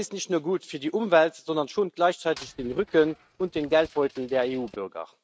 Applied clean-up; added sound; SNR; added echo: neural mask model RNNoise.